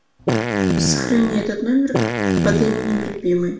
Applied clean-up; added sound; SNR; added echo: none; Fart; 0 dB; reverberation time 0.5 s.